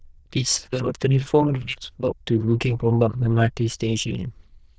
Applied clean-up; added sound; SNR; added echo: neural diffusion model UNIVERSE++.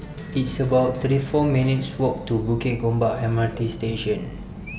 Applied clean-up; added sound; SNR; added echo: none; Cheering; 19 dB; none.